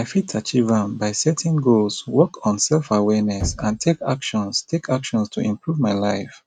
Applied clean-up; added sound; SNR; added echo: neural mask model RNNoise.